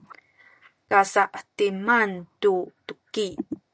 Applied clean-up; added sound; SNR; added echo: none; none; none; none.